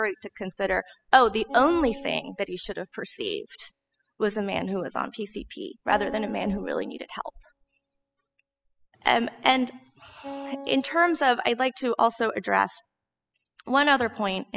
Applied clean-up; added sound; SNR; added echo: classical method spectral subtraction.